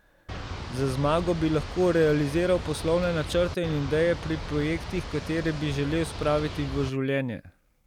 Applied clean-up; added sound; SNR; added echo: none; Boat, Water vehicle; 9 dB; none.